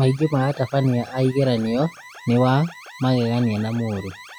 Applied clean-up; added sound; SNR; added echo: classical method log-MMSE.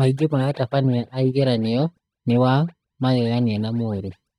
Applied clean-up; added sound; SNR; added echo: neural mask model DeepFilterNet 3.